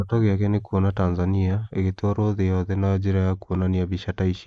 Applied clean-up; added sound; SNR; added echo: neural mask model Resemble Enhance denoiser.